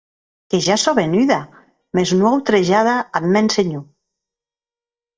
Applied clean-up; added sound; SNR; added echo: neural mask model DeepFilterNet 3.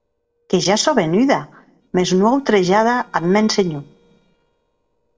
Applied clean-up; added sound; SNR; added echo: neural separator model SepFormer DNS4.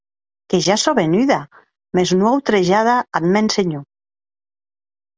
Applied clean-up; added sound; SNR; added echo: none; none; none; none.